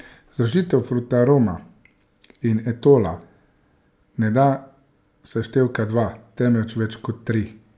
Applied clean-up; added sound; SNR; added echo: none; none; none; none.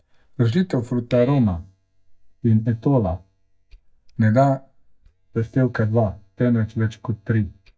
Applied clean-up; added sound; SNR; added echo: neural mask model DeepFilterNet 3.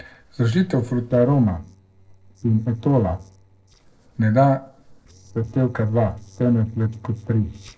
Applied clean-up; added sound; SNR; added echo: neural separator model SepFormer DNS4.